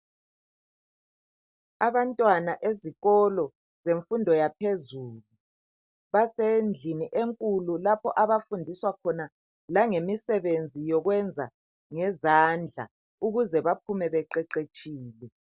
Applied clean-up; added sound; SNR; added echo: none; none; none; none.